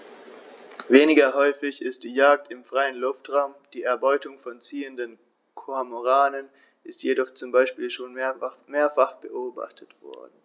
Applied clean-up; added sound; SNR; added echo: none; none; none; none.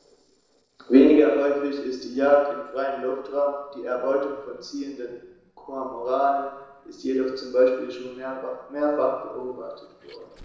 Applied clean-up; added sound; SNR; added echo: neural separator model SepFormer DNS4.